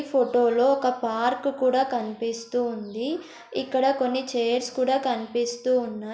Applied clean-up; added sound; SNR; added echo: none; none; none; none.